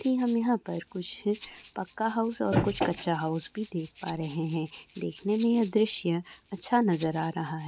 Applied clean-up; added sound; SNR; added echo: none; Rattle (instrument) + Cowbell; 19 dB; none.